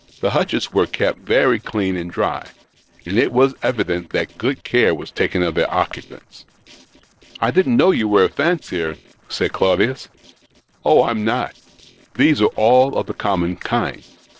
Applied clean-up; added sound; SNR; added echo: neural separator model SepFormer DNS4.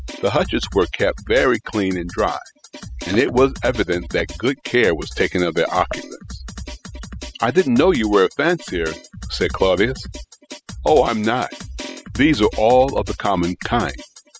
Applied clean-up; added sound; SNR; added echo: classical method spectral subtraction.